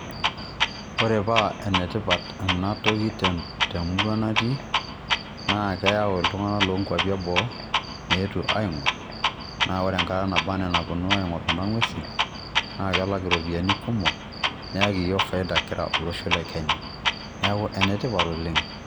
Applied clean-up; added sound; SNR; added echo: none; Clock; 1 dB; none.